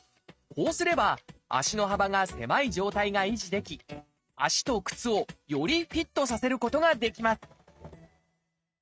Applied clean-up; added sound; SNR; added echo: neural mask model RNNoise.